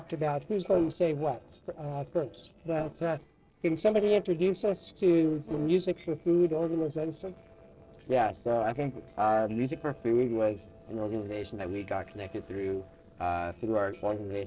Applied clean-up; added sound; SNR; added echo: neural separator model SepFormer DNS4.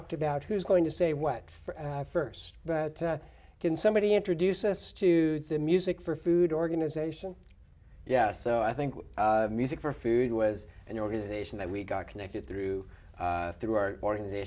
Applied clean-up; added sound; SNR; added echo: none; none; none; none.